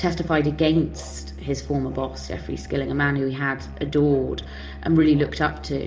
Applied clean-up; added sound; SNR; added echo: none; Musical instrument; 13 dB; reverberation time 1.5 s.